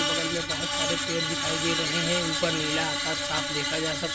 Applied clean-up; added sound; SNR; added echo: none; Screech; -3 dB; none.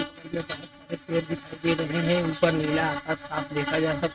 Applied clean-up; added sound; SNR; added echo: neural mask model RNNoise.